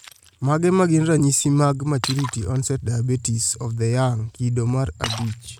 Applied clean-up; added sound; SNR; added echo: neural mask model RNNoise.